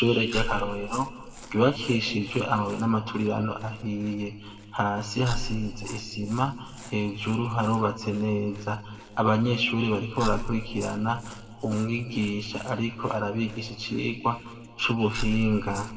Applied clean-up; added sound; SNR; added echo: none; Chewing, mastication; 11 dB; reverberation time 1.8 s.